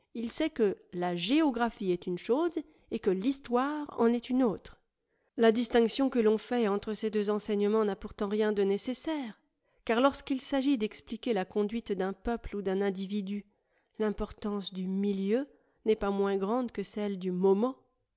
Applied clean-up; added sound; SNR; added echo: none; none; none; none.